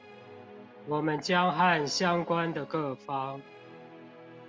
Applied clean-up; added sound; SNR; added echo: none; Musical instrument; 19 dB; none.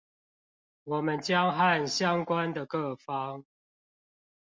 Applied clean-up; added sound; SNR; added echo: none; none; none; none.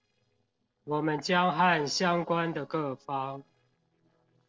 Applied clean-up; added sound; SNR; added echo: neural separator model SepFormer DNS4.